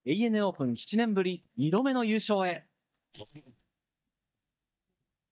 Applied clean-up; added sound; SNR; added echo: neural mask model DeepFilterNet 3.